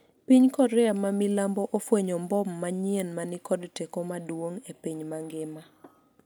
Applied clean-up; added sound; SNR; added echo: none; none; none; none.